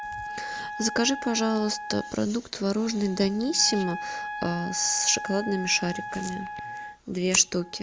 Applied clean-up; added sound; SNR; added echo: none; Wind instrument, woodwind instrument; 9 dB; none.